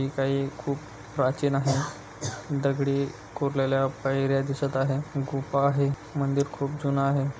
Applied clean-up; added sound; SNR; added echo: none; none; none; none.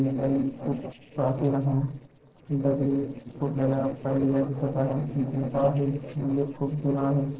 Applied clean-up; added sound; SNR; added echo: neural separator model SepFormer DNS4.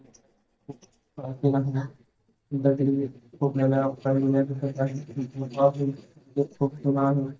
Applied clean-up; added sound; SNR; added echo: neural mask model DeepFilterNet 3.